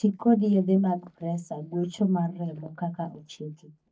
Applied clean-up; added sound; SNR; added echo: neural mask model DeepFilterNet 3.